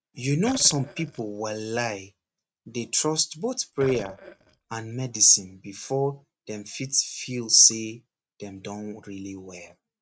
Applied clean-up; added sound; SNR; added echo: neural mask model RNNoise.